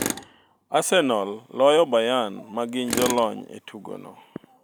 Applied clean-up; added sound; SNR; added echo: none; Tools; 11 dB; none.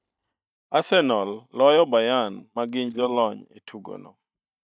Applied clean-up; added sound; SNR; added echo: neural mask model DeepFilterNet 3.